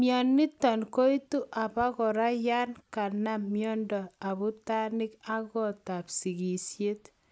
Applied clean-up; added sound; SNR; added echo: none; none; none; none.